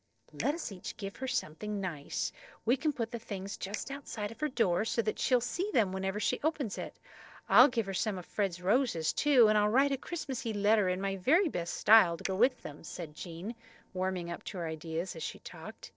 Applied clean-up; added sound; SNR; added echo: neural separator model SepFormer DNS4.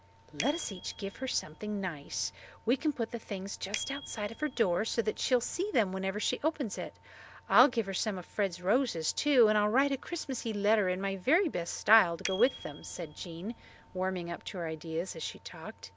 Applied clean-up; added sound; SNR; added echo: none; Bicycle bell; 15 dB; none.